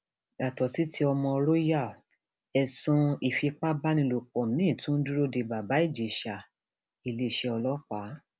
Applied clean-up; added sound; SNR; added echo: none; none; none; none.